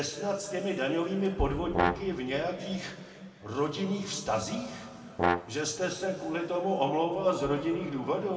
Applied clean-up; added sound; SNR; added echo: none; Brass instrument; 2 dB; reverberation time 2.0 s.